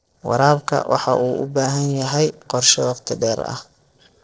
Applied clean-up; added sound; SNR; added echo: neural separator model SepFormer DNS4.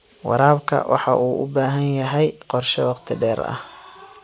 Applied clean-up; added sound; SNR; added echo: none; none; none; none.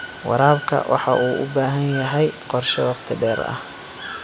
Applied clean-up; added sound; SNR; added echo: none; Water / Bird; 13 dB; none.